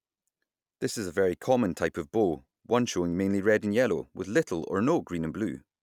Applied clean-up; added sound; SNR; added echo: none; none; none; none.